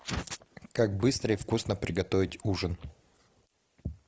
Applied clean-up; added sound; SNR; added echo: neural mask model Resemble Enhance denoiser.